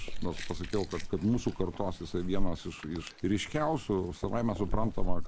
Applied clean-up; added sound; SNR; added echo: neural mask model Resemble Enhance denoiser.